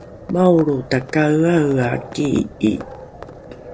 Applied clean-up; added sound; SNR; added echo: none; Livestock, farm animals, working animals; 17 dB; none.